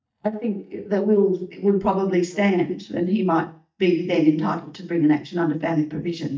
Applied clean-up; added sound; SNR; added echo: neural mask model DeepFilterNet 3.